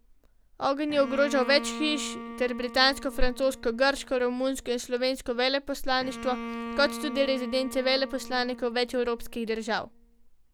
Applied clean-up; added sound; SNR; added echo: none; Bowed string instrument; 13 dB; none.